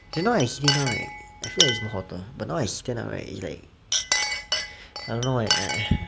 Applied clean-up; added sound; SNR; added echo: none; Chink, clink; 1 dB; none.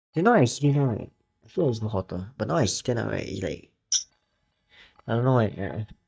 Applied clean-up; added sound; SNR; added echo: neural mask model DeepFilterNet 3.